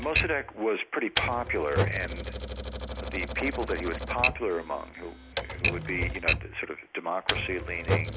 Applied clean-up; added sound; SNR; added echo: none; Typewriter; -2 dB; none.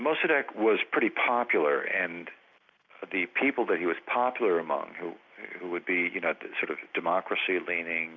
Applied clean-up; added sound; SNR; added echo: none; none; none; none.